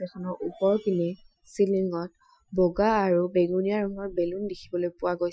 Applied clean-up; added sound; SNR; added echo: classical method Wiener filter.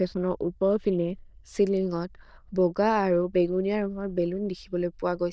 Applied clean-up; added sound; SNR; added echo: neural diffusion model UNIVERSE++.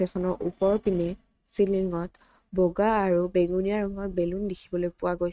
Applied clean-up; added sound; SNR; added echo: neural mask model RNNoise.